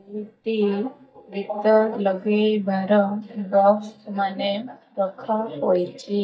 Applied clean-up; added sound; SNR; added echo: neural mask model DeepFilterNet 3.